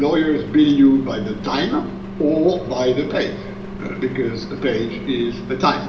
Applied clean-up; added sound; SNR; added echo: none; Engine; 12 dB; reverberation time 0.8 s.